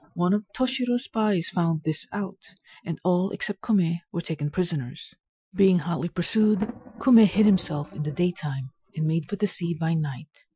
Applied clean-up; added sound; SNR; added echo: classical method Wiener filter.